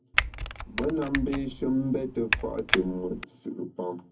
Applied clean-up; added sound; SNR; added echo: none; Typing; 1 dB; reverberation time 0.3 s.